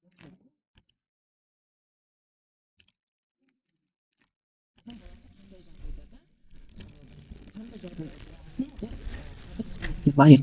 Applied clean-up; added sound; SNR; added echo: neural mask model DeepFilterNet 3.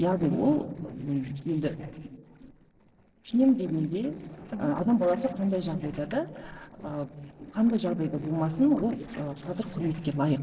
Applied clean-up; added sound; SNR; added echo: neural separator model SepFormer DNS4.